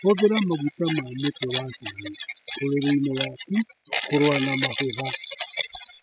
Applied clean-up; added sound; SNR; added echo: classical method spectral subtraction.